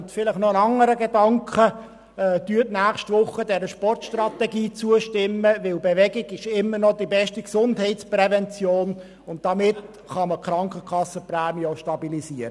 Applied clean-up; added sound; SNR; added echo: none; none; none; none.